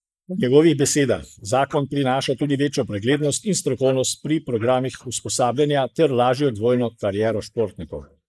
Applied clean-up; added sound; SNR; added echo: neural mask model Resemble Enhance denoiser.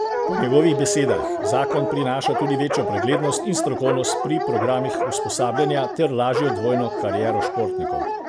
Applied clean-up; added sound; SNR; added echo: none; Dog; 1 dB; none.